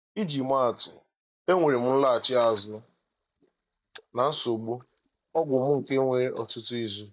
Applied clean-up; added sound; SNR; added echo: neural mask model DeepFilterNet 3.